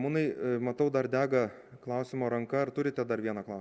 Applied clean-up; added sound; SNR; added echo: none; none; none; none.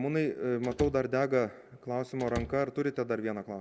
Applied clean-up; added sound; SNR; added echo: none; Slam / Wood; 11 dB; none.